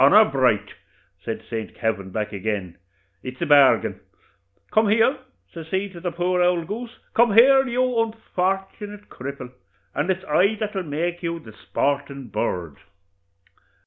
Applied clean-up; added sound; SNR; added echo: none; none; none; none.